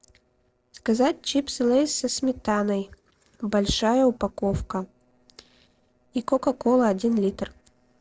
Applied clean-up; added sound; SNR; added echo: neural separator model SepFormer DNS4.